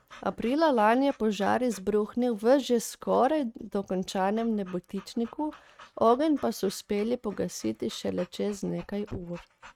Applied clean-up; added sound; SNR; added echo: neural mask model RNNoise.